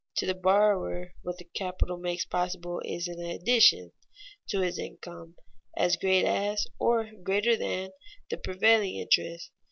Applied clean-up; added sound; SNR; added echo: none; none; none; none.